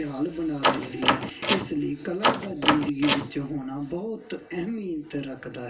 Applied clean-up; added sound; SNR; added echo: none; Door; -3 dB; reverberation time 0.2 s.